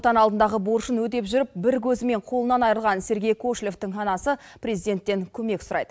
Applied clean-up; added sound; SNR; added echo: none; none; none; none.